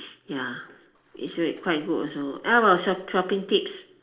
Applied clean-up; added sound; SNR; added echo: neural separator model SepFormer DNS4.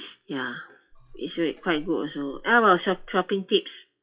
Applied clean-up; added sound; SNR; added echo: classical method WPE with log-MMSE.